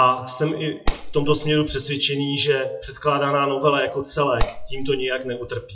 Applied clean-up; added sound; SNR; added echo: classical method WPE with log-MMSE.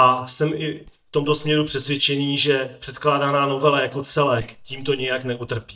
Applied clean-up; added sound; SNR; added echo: neural mask model DeepFilterNet 3.